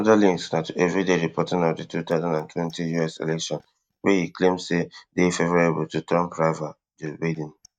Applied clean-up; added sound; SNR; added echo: neural mask model DeepFilterNet 3.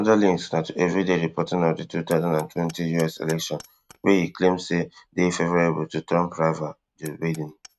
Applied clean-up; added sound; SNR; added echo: neural mask model RNNoise.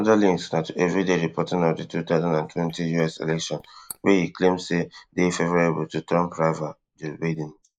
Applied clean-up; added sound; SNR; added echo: neural mask model Resemble Enhance denoiser.